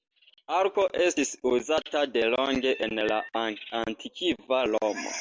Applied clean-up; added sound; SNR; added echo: none; none; none; none.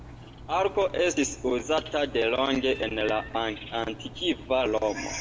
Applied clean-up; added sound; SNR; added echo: none; Engine; 16 dB; reverberation time 1.3 s.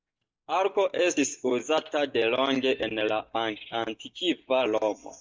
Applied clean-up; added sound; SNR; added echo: neural mask model DeepFilterNet 3.